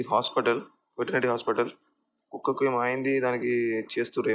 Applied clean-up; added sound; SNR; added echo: neural mask model DeepFilterNet 3.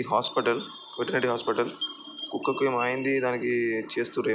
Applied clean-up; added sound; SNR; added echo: none; Chime; 14 dB; none.